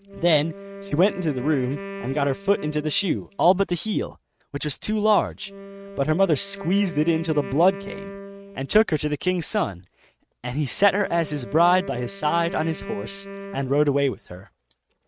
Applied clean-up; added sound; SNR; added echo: neural mask model RNNoise.